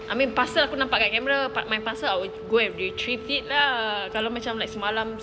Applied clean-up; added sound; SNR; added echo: none; Organ; 12 dB; none.